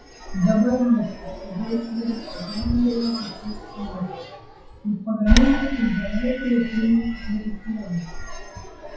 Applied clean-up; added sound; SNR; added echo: classical method WPE with log-MMSE.